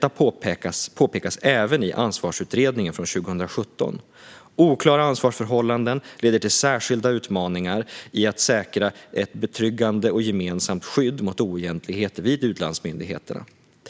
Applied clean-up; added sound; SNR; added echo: none; none; none; none.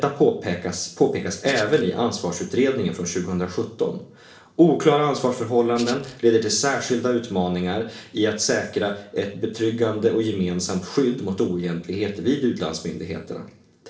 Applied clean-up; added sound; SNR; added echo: neural separator model SepFormer DNS4.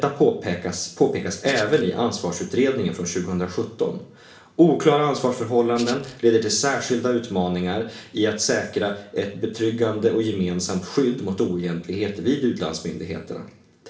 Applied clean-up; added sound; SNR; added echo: none; Rattle (instrument); 14 dB; reverberation time 0.5 s.